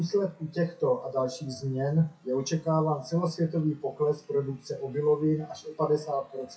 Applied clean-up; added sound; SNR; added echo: classical method WPE with log-MMSE.